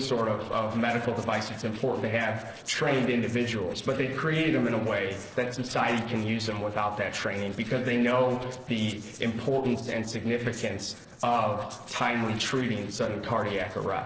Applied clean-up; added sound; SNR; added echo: neural separator model SepFormer DNS4.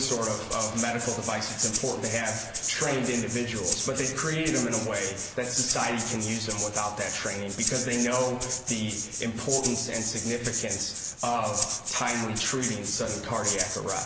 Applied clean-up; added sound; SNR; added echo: none; Rattle (instrument); 3 dB; none.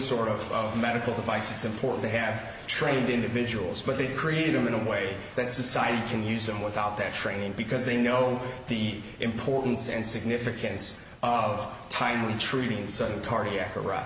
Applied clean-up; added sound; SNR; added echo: none; none; none; none.